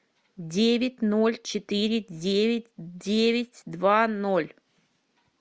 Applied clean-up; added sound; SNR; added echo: none; none; none; none.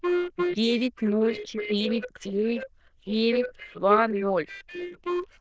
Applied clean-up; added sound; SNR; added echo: neural diffusion model UNIVERSE++.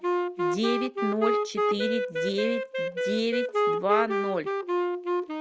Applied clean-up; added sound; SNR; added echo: none; Wind instrument, woodwind instrument; -3 dB; none.